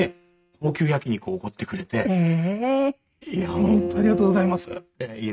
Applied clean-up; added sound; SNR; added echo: neural mask model RNNoise.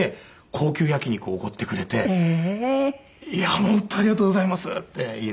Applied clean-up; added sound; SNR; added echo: none; none; none; none.